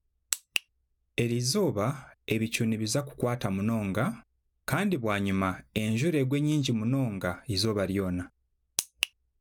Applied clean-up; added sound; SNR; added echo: none; none; none; none.